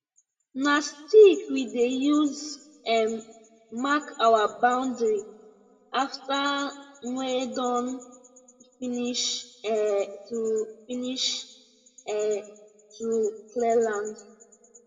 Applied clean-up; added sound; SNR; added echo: none; none; none; reverberation time 1.2 s.